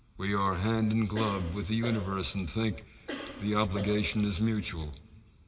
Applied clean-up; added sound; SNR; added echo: none; Cough; 13 dB; reverberation time 1.4 s.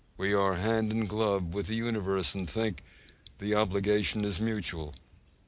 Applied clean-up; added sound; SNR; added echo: none; none; none; none.